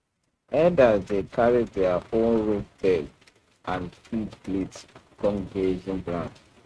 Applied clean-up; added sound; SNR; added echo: neural mask model RNNoise.